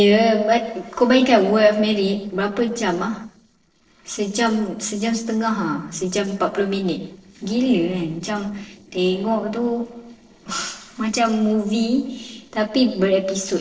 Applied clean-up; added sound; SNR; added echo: neural separator model SepFormer DNS4.